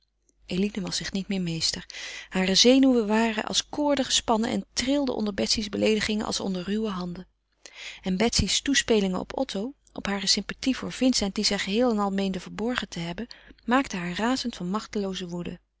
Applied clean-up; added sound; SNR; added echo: none; none; none; none.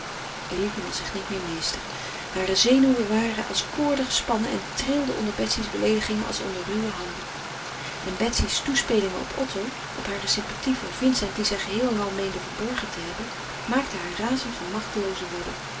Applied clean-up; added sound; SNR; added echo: none; Stream; 7 dB; reverberation time 0.2 s.